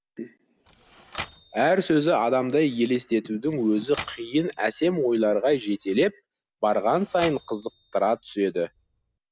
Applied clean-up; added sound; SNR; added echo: none; Typewriter; 18 dB; none.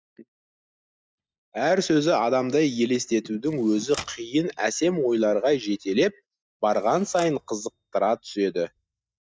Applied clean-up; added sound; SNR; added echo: neural mask model DeepFilterNet 3.